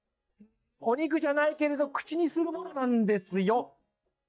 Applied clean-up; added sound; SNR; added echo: neural mask model DeepFilterNet 3.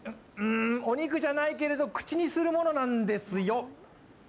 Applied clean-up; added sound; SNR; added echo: none; none; none; none.